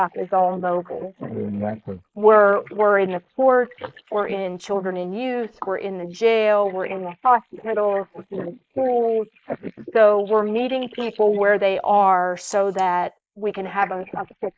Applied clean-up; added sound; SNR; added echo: neural mask model Resemble Enhance denoiser.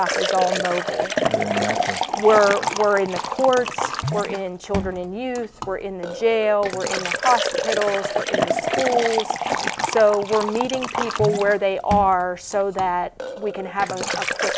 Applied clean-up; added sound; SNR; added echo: none; Liquid; 3 dB; none.